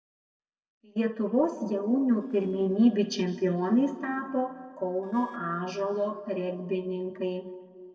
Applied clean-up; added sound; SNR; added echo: neural separator model SepFormer DNS4.